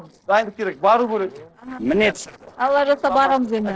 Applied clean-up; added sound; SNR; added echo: neural separator model SepFormer DNS4.